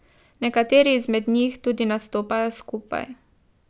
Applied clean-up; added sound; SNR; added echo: none; none; none; none.